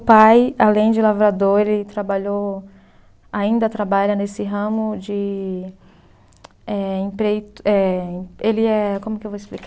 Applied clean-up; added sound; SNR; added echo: none; none; none; none.